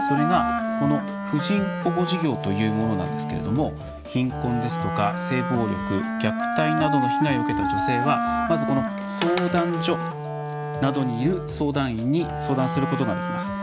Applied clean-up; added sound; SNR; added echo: none; Wind instrument, woodwind instrument; 2 dB; none.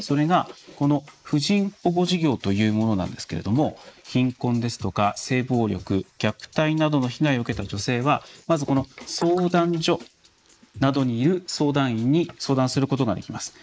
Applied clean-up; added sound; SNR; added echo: neural mask model Resemble Enhance denoiser.